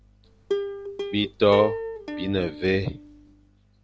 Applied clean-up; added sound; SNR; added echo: none; Plucked string instrument; 6 dB; none.